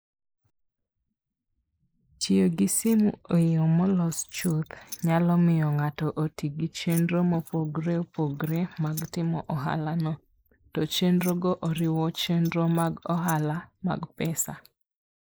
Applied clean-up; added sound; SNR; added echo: neural mask model Resemble Enhance denoiser.